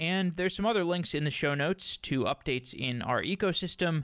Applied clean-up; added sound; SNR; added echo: none; none; none; none.